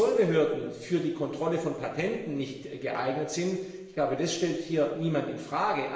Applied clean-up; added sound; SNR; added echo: none; none; none; reverberation time 1.0 s.